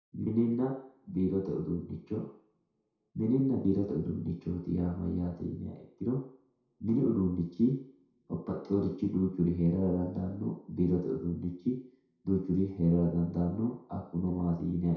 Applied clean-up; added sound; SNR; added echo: none; none; none; reverberation time 0.6 s.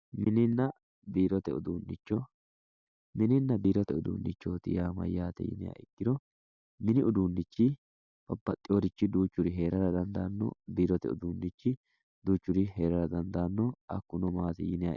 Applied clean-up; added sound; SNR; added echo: none; none; none; none.